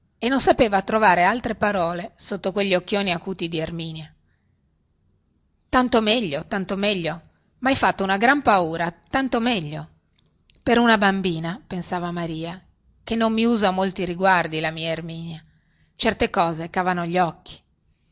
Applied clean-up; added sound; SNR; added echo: none; none; none; none.